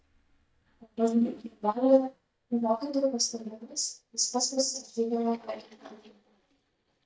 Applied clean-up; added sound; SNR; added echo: neural mask model DeepFilterNet 3.